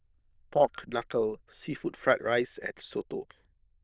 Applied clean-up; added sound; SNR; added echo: neural diffusion model UNIVERSE++.